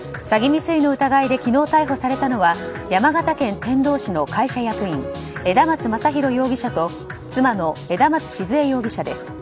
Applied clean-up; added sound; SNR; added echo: none; none; none; none.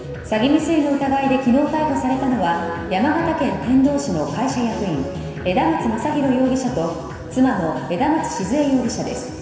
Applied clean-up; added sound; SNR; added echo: none; none; none; reverberation time 2.2 s.